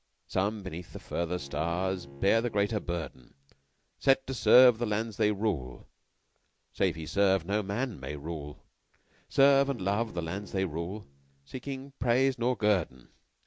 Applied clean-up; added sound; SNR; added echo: none; Bowed string instrument; 20 dB; none.